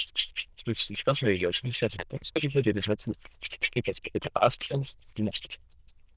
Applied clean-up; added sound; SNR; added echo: neural diffusion model UNIVERSE++.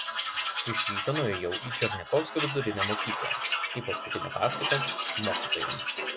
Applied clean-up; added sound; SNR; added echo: none; Tools; -2 dB; none.